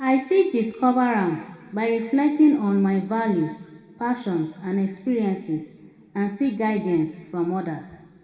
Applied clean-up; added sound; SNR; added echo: none; none; none; reverberation time 1.4 s.